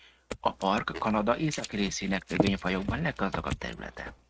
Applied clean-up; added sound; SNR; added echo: neural mask model RNNoise.